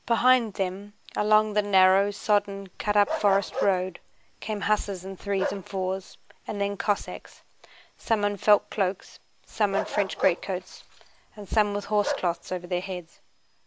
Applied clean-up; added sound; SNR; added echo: none; Bark; 9 dB; none.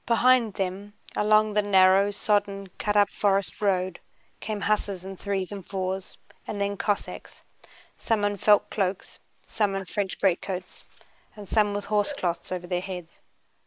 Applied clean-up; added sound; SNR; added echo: neural mask model Resemble Enhance denoiser.